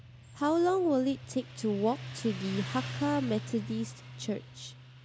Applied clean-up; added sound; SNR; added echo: none; Motorcycle; 11 dB; none.